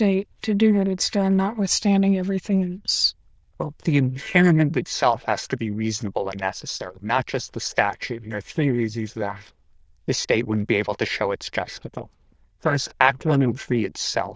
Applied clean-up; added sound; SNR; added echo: neural diffusion model UNIVERSE++.